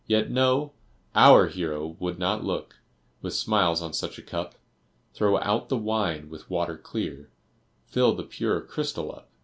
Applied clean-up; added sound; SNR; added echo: none; none; none; none.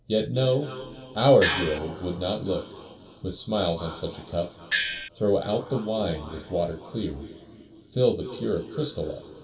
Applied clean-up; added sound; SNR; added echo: none; Gong; 0 dB; reverberation time 2.9 s.